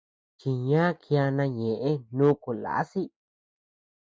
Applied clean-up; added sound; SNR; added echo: none; none; none; none.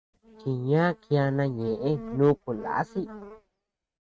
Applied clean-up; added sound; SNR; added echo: neural mask model RNNoise.